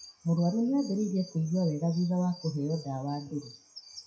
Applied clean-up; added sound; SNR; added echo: classical method WPE with log-MMSE.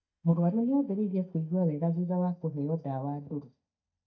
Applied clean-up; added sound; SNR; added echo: neural mask model DeepFilterNet 3.